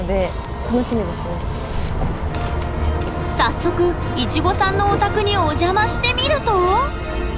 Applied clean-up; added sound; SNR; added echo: none; Bus; 3 dB; none.